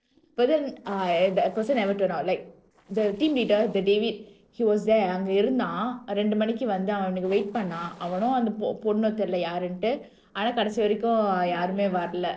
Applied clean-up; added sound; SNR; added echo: neural separator model SepFormer DNS4.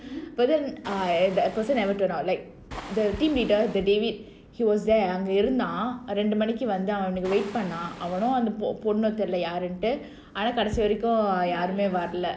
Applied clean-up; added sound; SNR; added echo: none; Waves, surf; 16 dB; none.